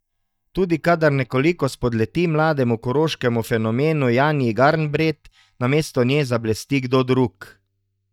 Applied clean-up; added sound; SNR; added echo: neural mask model DeepFilterNet 3.